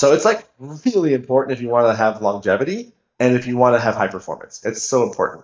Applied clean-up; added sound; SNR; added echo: neural mask model DeepFilterNet 3.